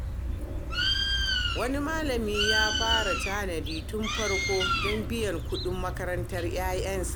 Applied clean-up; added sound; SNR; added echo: none; Bird; -3 dB; none.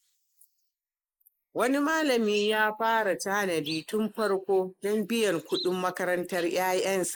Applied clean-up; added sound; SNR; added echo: neural mask model Resemble Enhance denoiser.